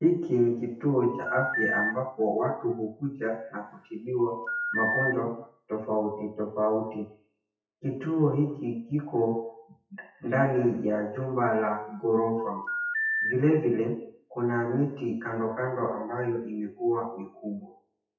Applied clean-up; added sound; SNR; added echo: classical method WPE with log-MMSE.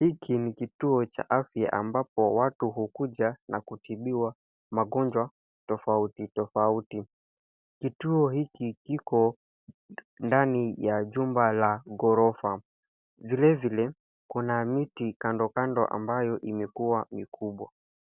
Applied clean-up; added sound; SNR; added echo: none; none; none; none.